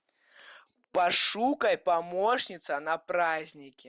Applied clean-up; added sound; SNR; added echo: none; none; none; none.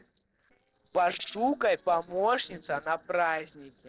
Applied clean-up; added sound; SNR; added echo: neural separator model SepFormer DNS4.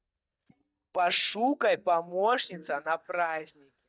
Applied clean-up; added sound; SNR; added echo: neural mask model DeepFilterNet 3.